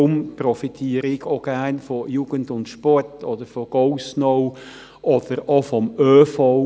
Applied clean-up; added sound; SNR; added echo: none; none; none; none.